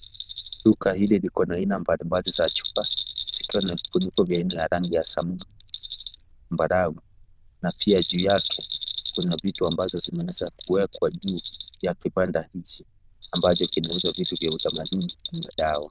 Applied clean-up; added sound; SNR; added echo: neural diffusion model UNIVERSE++.